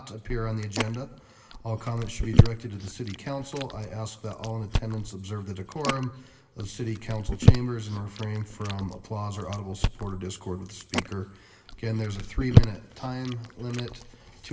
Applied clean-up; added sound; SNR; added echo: none; Chewing, mastication; -5 dB; reverberation time 0.9 s.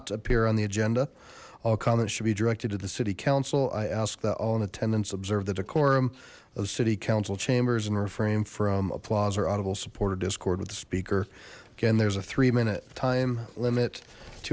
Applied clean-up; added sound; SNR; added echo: none; none; none; none.